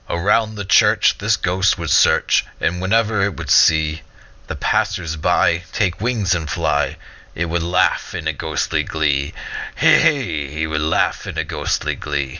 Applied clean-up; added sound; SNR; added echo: none; none; none; none.